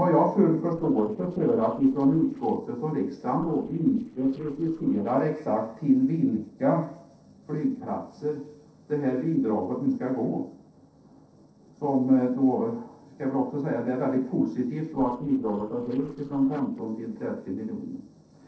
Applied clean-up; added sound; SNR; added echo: neural separator model SepFormer DNS4.